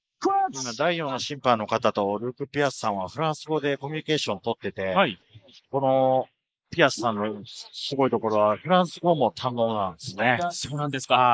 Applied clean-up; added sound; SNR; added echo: neural mask model Resemble Enhance denoiser.